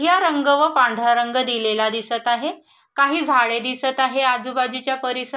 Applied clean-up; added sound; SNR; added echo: none; none; none; none.